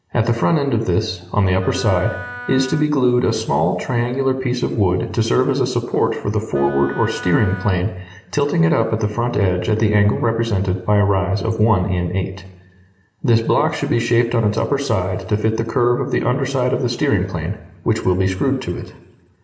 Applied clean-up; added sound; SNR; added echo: none; Wind instrument, woodwind instrument; 15 dB; reverberation time 0.9 s.